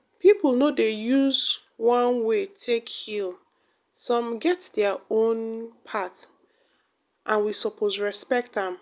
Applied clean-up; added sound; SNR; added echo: none; none; none; none.